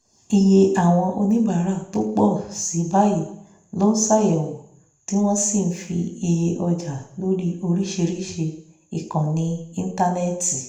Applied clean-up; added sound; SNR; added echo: none; none; none; reverberation time 0.6 s.